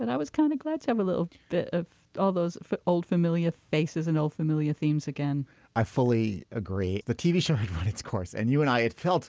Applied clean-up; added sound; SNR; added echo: none; none; none; none.